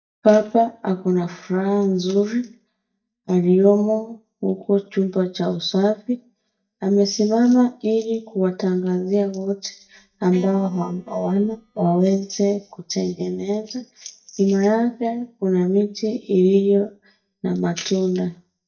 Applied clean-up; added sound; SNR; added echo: neural mask model DeepFilterNet 3.